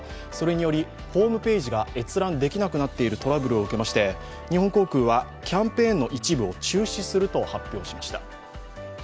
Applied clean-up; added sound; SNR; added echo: none; none; none; none.